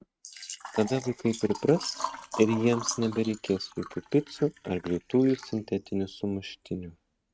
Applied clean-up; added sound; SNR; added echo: neural mask model RNNoise.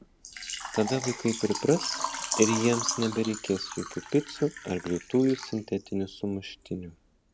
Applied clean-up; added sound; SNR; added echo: none; Water / Liquid; 8 dB; none.